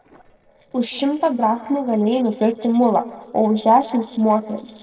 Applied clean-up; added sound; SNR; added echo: neural separator model SepFormer DNS4.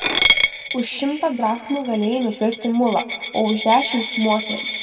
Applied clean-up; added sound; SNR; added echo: none; Coin (dropping); 2 dB; reverberation time 1.3 s.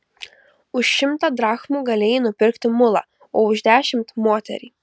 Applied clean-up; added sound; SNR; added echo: none; none; none; none.